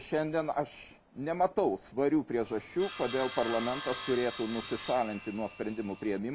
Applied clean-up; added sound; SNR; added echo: none; Sawing; 5 dB; none.